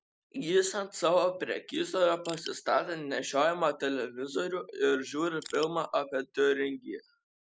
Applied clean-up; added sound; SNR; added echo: neural mask model Resemble Enhance denoiser.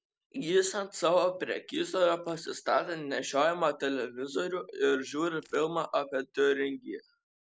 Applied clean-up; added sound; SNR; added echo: neural separator model SepFormer DNS4.